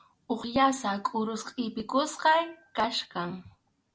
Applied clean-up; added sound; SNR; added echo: none; none; none; none.